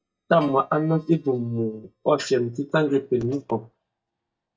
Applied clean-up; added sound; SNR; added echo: neural mask model DeepFilterNet 3.